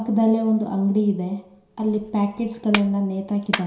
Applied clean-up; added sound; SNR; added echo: none; Clapping; 12 dB; reverberation time 0.7 s.